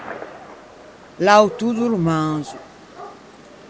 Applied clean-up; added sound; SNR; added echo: none; Gunshot, gunfire; 16 dB; none.